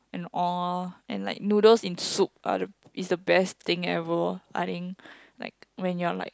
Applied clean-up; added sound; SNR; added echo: none; none; none; none.